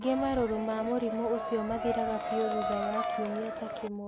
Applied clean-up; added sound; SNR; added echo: none; Crowd; 3 dB; none.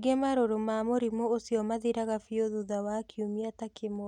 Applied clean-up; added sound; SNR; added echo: none; none; none; none.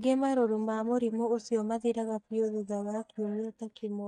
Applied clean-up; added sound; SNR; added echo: neural mask model DeepFilterNet 3.